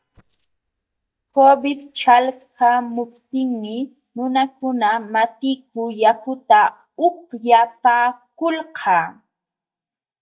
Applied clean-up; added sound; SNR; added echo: neural mask model DeepFilterNet 3.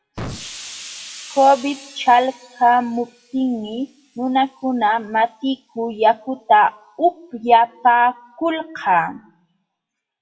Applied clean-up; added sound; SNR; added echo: classical method WPE with log-MMSE.